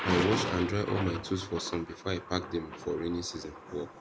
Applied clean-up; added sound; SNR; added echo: none; Thunder; 5 dB; none.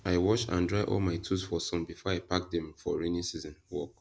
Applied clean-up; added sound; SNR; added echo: none; none; none; none.